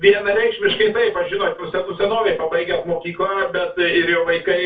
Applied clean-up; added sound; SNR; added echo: none; none; none; reverberation time 0.2 s.